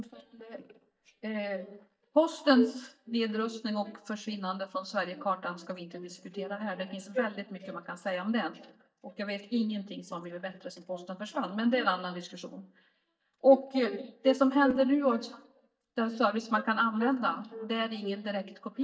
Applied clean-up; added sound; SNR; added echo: neural mask model DeepFilterNet 3.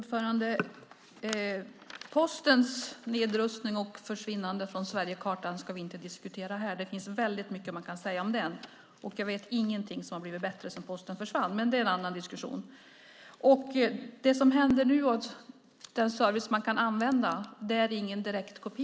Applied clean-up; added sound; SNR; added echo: none; none; none; none.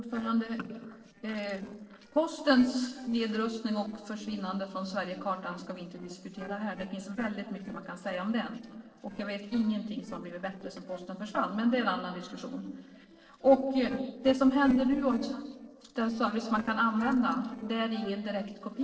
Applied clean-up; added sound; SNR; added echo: neural separator model SepFormer DNS4.